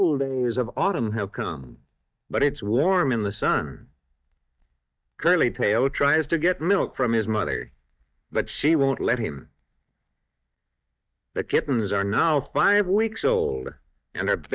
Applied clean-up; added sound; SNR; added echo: neural mask model DeepFilterNet 3.